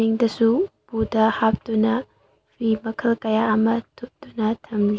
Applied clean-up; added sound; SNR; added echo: none; none; none; none.